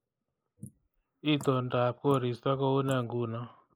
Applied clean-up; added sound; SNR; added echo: neural mask model Resemble Enhance denoiser.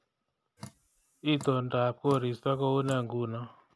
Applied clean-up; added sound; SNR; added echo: none; Drip; 18 dB; none.